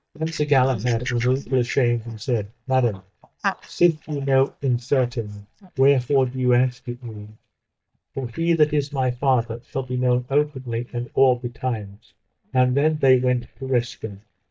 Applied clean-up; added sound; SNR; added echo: neural mask model DeepFilterNet 3.